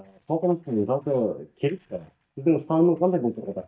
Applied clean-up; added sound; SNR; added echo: neural mask model DeepFilterNet 3.